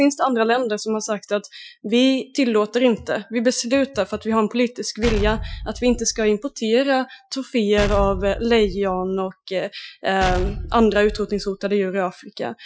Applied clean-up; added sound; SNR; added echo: classical method Wiener filter.